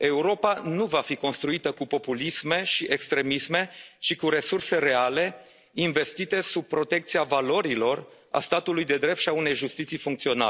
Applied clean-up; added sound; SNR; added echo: none; none; none; none.